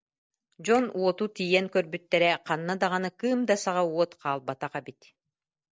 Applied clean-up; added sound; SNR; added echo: neural separator model SepFormer DNS4.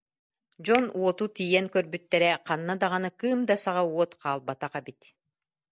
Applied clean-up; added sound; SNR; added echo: none; Finger snapping; 16 dB; none.